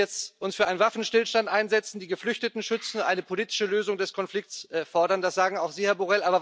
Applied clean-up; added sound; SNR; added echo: none; none; none; none.